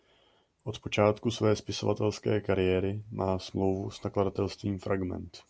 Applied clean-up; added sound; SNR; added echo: none; none; none; none.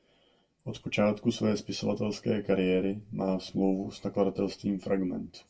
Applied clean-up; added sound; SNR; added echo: none; none; none; reverberation time 0.2 s.